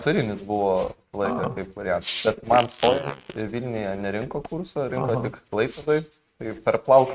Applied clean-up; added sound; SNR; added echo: neural mask model RNNoise.